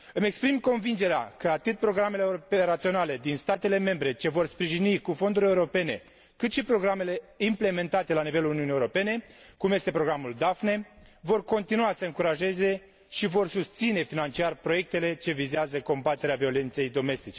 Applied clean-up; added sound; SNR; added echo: none; none; none; none.